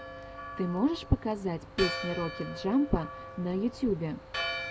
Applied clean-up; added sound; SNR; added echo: none; Church bell; 8 dB; none.